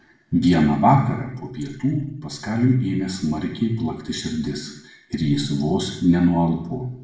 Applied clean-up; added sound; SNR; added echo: none; none; none; reverberation time 0.7 s.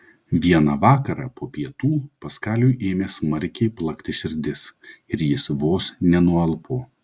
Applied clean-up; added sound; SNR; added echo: none; none; none; none.